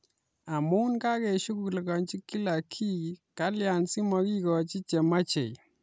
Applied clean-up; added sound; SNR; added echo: none; none; none; none.